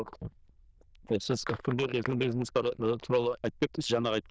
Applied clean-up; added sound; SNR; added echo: neural diffusion model UNIVERSE++.